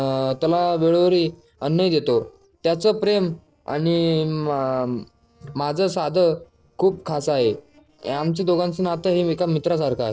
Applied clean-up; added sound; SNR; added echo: neural separator model SepFormer DNS4.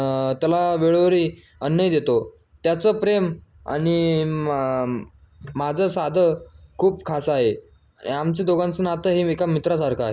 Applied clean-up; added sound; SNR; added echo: none; none; none; none.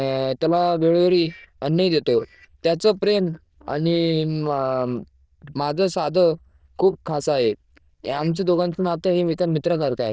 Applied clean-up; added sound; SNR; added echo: neural diffusion model UNIVERSE++.